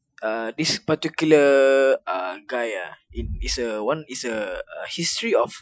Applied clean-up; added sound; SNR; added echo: classical method Wiener filter.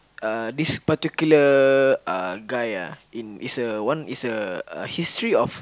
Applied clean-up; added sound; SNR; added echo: none; none; none; none.